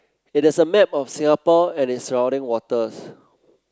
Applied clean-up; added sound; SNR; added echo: none; none; none; none.